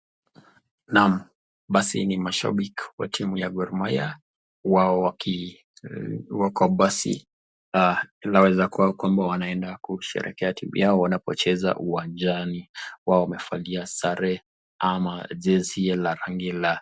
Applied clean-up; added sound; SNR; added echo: none; none; none; none.